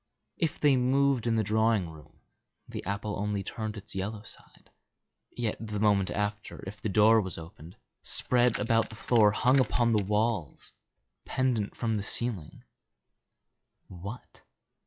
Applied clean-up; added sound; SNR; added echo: classical method log-MMSE.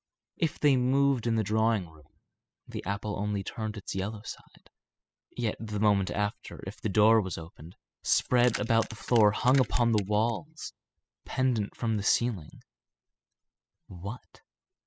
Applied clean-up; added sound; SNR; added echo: classical method spectral subtraction.